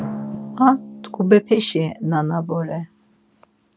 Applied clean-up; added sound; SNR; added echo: none; Drum; 15 dB; none.